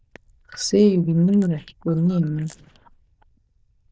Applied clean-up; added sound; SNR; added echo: neural diffusion model UNIVERSE++.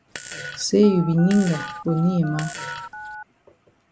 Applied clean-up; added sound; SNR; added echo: none; Telephone + Fart; 12 dB; none.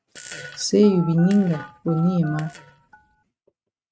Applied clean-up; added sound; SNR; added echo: neural mask model RNNoise.